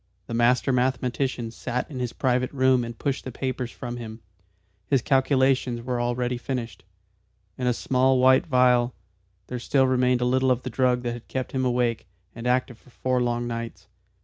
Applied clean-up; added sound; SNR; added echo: none; none; none; none.